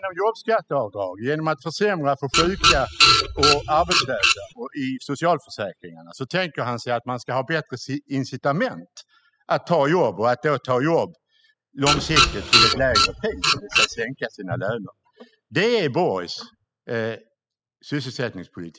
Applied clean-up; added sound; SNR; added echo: classical method spectral subtraction.